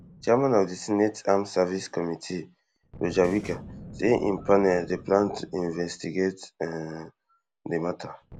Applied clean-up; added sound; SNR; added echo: none; Snare drum + Boom; 20 dB; none.